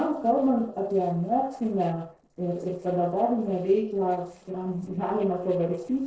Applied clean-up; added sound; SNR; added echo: neural separator model SepFormer DNS4.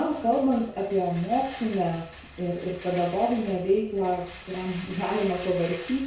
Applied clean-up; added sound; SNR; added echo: none; Rattle; 14 dB; reverberation time 0.6 s.